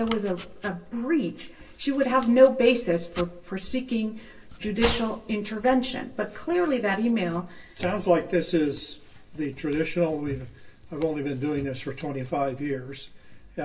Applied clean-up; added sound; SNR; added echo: none; Domestic sounds, home sounds; 17 dB; reverberation time 0.2 s.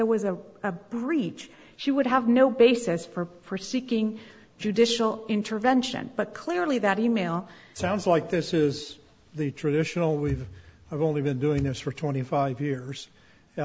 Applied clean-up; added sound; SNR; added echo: none; none; none; none.